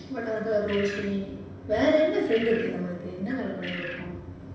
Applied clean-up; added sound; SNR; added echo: none; Bird; 13 dB; reverberation time 0.9 s.